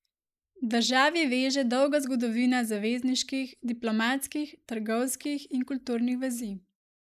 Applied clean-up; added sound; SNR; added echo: neural mask model Resemble Enhance denoiser.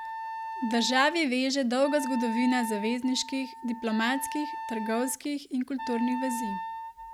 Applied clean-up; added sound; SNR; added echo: none; Wind instrument, woodwind instrument; 8 dB; none.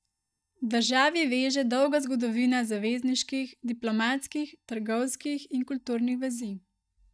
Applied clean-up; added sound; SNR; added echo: neural mask model DeepFilterNet 3.